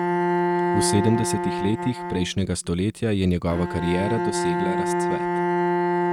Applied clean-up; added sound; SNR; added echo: neural mask model RNNoise.